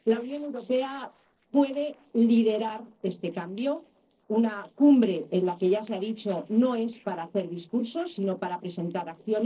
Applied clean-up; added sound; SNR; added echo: neural separator model SepFormer DNS4.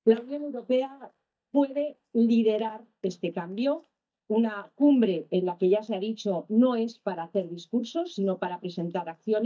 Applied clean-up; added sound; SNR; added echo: neural mask model DeepFilterNet 3.